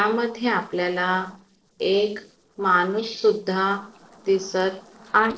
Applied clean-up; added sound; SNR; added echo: neural separator model SepFormer DNS4.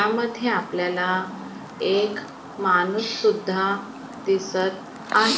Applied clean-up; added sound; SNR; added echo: none; Chirp, tweet; 11 dB; reverberation time 0.9 s.